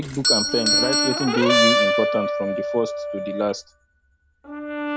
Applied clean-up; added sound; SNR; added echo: none; Brass instrument + Doorbell; -4 dB; none.